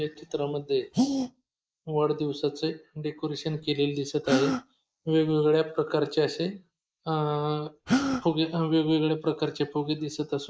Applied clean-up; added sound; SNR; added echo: neural mask model Resemble Enhance denoiser.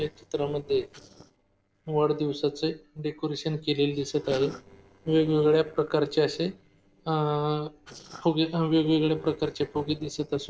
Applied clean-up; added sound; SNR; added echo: neural separator model SepFormer DNS4.